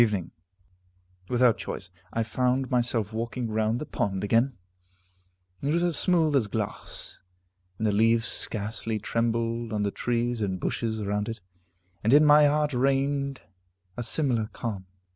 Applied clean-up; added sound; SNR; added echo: none; none; none; none.